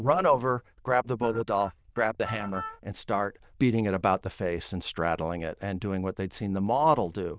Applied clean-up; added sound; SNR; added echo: neural diffusion model UNIVERSE++.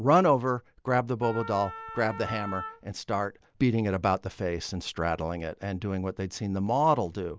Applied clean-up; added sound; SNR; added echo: none; Wind instrument, woodwind instrument; 12 dB; none.